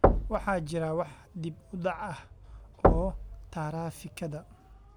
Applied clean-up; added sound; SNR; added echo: none; Knock / Wood / Percussion; -5 dB; none.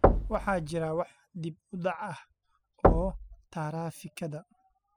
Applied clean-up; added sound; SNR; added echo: classical method spectral subtraction.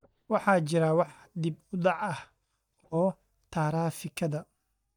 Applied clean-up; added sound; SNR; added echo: neural mask model DeepFilterNet 3.